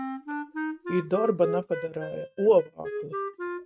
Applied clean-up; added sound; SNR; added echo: neural mask model RNNoise.